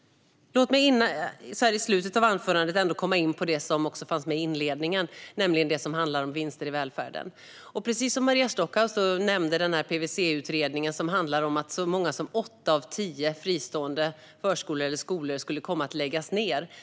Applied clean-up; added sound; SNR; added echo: none; none; none; none.